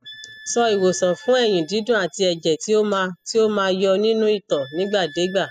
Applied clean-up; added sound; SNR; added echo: classical method spectral subtraction.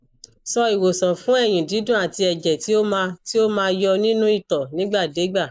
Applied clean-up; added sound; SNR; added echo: neural mask model Resemble Enhance denoiser.